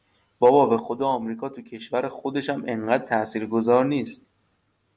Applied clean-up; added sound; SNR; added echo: none; none; none; none.